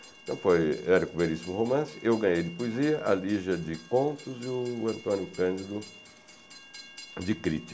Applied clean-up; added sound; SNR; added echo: none; Train; 20 dB; none.